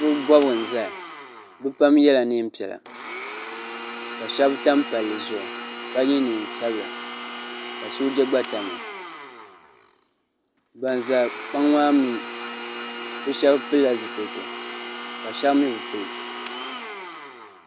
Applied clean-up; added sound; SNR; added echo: none; Domestic sounds, home sounds; 10 dB; none.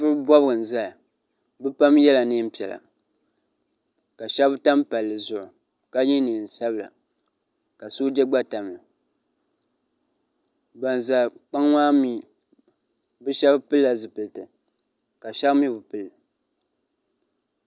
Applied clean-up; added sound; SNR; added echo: none; none; none; none.